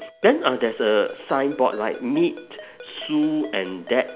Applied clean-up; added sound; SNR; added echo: none; Ringtone; 19 dB; none.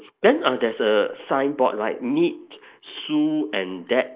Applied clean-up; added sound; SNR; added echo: neural mask model Resemble Enhance denoiser.